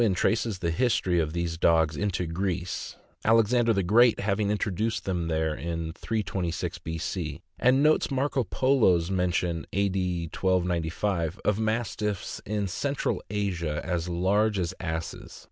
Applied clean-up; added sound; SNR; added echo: none; none; none; none.